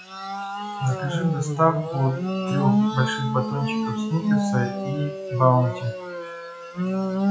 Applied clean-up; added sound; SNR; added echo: classical method WPE with log-MMSE.